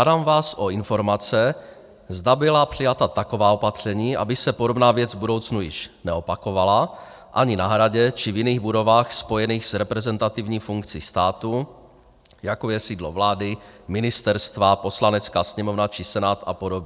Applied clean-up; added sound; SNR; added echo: none; none; none; none.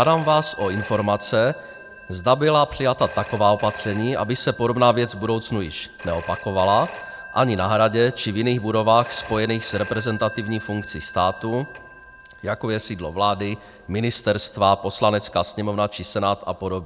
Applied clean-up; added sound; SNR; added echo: none; Telephone; 17 dB; none.